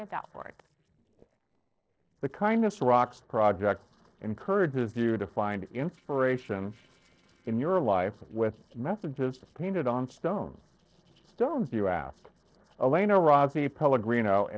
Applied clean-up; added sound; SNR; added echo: neural separator model SepFormer DNS4.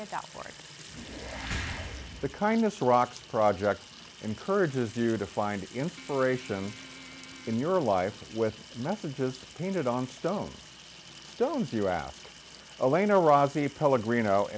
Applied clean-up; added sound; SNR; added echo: none; Keyboard (musical) + Sink (filling or washing) / Water tap, faucet; 19 dB; none.